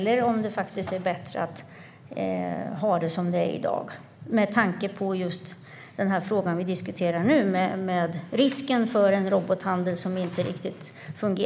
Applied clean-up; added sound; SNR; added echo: none; none; none; none.